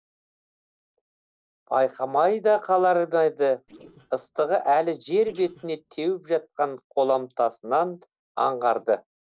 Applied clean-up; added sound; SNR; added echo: neural separator model SepFormer DNS4.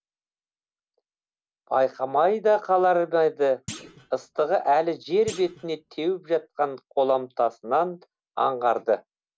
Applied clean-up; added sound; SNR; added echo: none; Thump, thud; 19 dB; none.